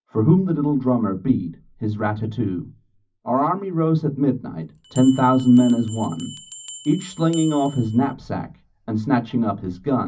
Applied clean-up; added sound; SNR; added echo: none; Bell; 18 dB; reverberation time 0.4 s.